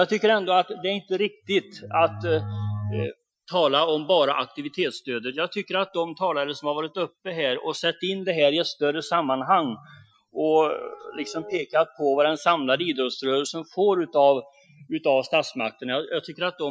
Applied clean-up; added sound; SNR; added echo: classical method Wiener filter.